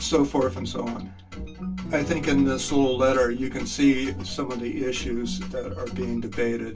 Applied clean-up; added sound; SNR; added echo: none; Acoustic guitar / Strum; 15 dB; reverberation time 0.1 s.